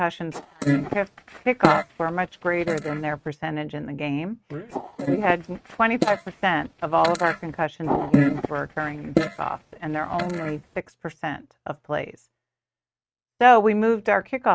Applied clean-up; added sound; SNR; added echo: neural mask model RNNoise.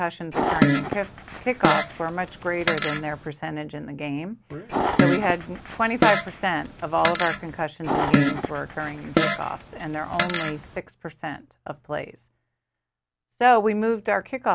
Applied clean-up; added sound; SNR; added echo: none; Fart; -2 dB; none.